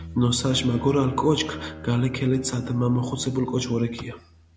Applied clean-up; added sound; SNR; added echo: none; Bowed string instrument + Bass guitar; 14 dB; none.